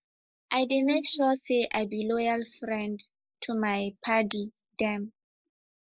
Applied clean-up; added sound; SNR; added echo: neural mask model Resemble Enhance denoiser.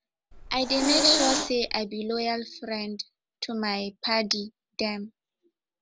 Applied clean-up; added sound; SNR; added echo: none; Hiss; -1 dB; none.